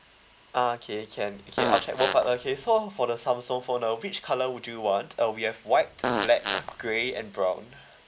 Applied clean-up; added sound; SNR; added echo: none; Fart; 3 dB; none.